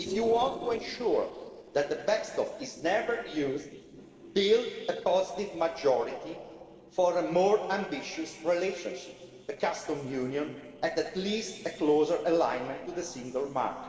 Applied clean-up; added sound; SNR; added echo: neural separator model SepFormer DNS4.